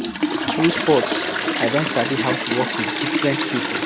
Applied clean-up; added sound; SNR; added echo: none; Toilet flush; 0 dB; none.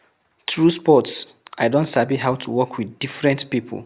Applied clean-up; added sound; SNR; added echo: none; none; none; none.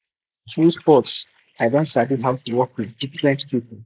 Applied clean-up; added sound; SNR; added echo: neural mask model Resemble Enhance denoiser.